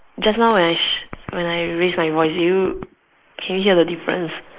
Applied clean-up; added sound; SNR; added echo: neural mask model Resemble Enhance denoiser.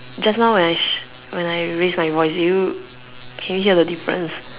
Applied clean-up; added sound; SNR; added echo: none; none; none; none.